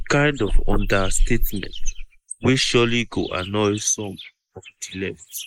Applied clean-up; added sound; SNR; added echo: neural mask model Resemble Enhance denoiser.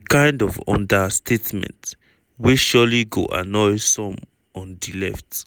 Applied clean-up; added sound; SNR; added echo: none; none; none; none.